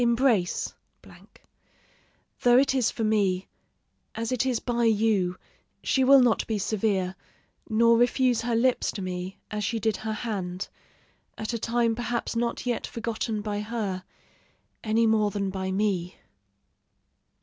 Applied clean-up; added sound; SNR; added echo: none; none; none; none.